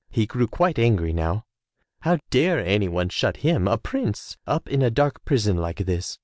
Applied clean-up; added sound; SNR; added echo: none; none; none; none.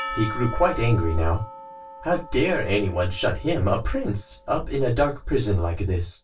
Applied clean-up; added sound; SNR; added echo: none; Percussion; 15 dB; reverberation time 0.1 s.